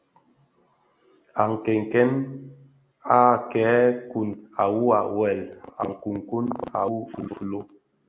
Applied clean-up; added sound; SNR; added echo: none; none; none; none.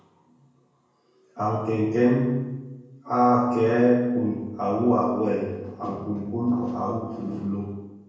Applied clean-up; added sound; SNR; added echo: none; none; none; reverberation time 1.0 s.